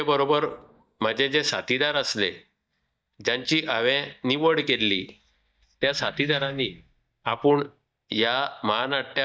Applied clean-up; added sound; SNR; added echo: neural mask model DeepFilterNet 3.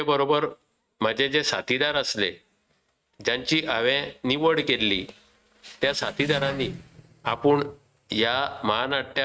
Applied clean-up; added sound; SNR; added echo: neural mask model RNNoise.